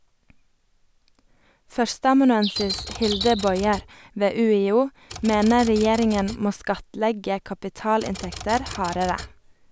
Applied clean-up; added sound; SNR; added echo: none; Typewriter + Bird; 10 dB; none.